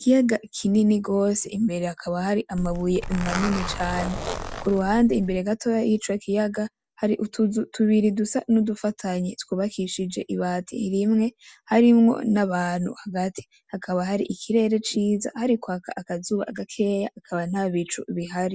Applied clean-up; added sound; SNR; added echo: none; Zipper (clothing); 7 dB; none.